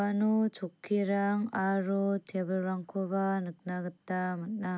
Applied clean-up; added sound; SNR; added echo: none; none; none; none.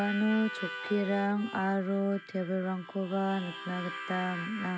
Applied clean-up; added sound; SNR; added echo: none; Harmonica; 10 dB; none.